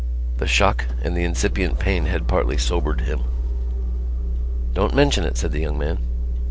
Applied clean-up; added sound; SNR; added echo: none; Idling / Engine starting / Motor vehicle (road); 11 dB; none.